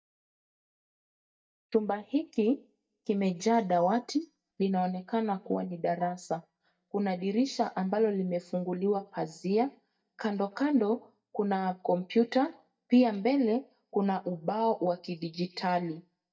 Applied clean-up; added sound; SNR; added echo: neural mask model DeepFilterNet 3.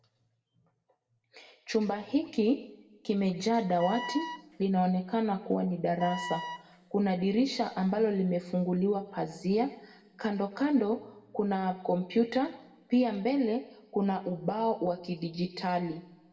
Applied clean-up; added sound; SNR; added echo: none; Wind instrument, woodwind instrument; 10 dB; reverberation time 0.8 s.